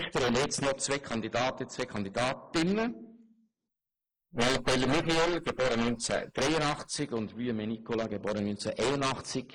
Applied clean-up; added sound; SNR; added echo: neural mask model Resemble Enhance denoiser.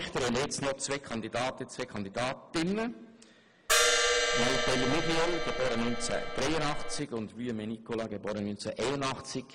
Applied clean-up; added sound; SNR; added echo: none; Crash cymbal; -4 dB; none.